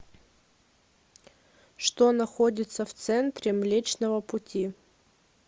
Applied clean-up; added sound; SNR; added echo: none; none; none; none.